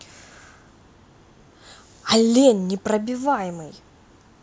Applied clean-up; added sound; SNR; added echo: none; none; none; none.